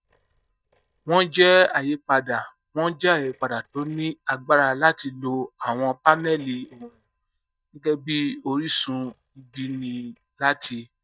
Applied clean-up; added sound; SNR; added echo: neural mask model DeepFilterNet 3.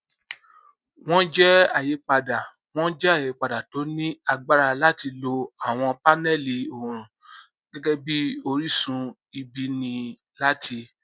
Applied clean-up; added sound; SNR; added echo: none; none; none; none.